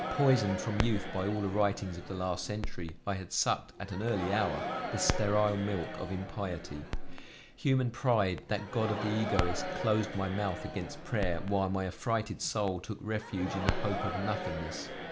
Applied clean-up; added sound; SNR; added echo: none; Crackle + Crowd; 5 dB; none.